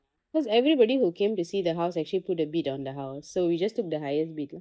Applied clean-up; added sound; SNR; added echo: neural mask model DeepFilterNet 3.